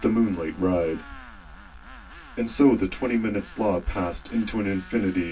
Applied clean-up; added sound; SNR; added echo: none; Tools; 20 dB; reverberation time 0.1 s.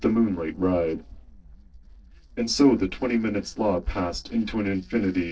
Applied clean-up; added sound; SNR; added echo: neural separator model SepFormer DNS4.